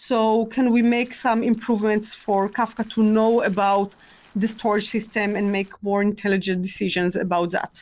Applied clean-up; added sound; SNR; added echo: neural separator model SepFormer DNS4.